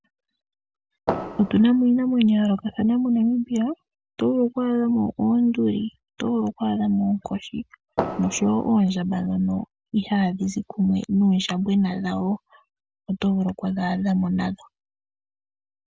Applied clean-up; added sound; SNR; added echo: none; Fireworks; 7 dB; none.